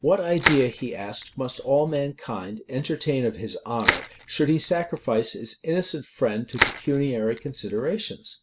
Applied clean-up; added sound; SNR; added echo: none; Crushing; 4 dB; none.